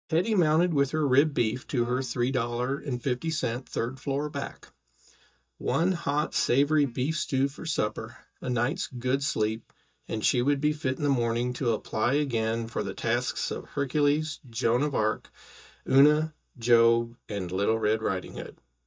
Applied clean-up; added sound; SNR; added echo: neural mask model DeepFilterNet 3.